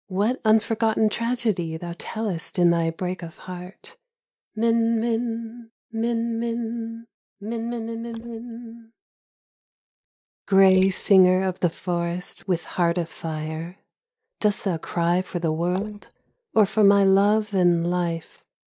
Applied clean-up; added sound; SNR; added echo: neural mask model DeepFilterNet 3.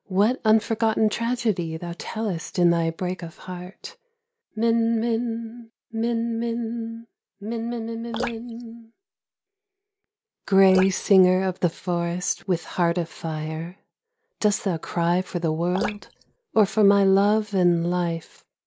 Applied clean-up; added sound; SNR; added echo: neural mask model Resemble Enhance denoiser.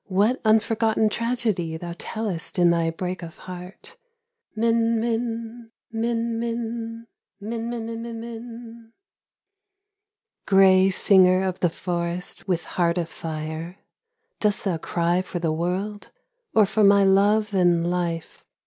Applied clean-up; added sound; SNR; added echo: none; none; none; none.